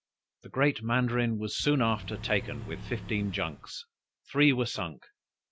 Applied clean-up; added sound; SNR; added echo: none; Accelerating, revving, vroom / Car; 11 dB; none.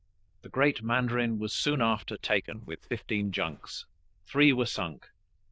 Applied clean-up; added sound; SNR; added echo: neural diffusion model UNIVERSE++.